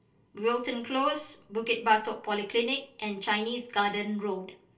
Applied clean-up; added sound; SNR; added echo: none; none; none; reverberation time 0.3 s.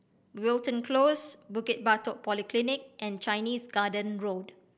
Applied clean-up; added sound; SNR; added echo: none; none; none; none.